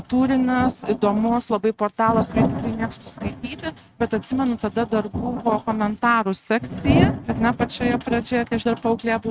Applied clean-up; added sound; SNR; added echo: neural mask model RNNoise.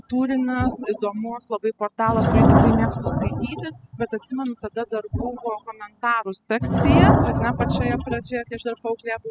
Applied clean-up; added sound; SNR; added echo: classical method spectral subtraction.